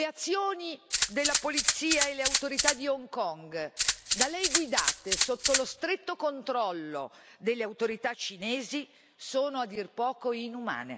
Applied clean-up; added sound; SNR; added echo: none; Rattle (instrument); -3 dB; none.